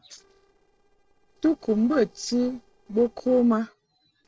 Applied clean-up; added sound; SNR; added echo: neural separator model SepFormer DNS4.